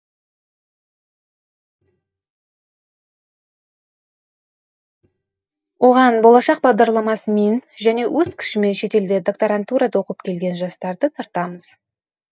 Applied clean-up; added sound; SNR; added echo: neural mask model DeepFilterNet 3.